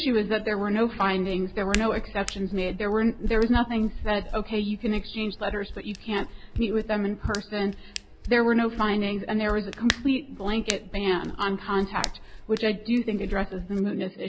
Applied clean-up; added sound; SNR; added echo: none; Hands; 9 dB; none.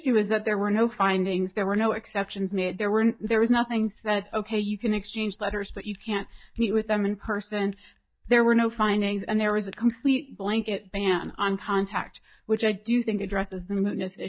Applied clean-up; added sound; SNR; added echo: neural mask model DeepFilterNet 3.